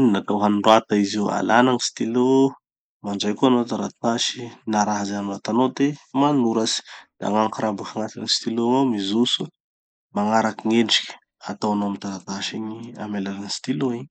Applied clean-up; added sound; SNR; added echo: neural mask model Resemble Enhance denoiser.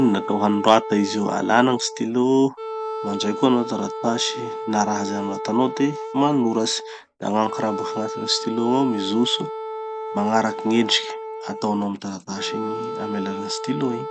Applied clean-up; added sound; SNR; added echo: none; Wind instrument, woodwind instrument; 9 dB; none.